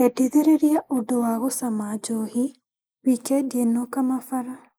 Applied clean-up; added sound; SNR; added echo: neural mask model Resemble Enhance denoiser.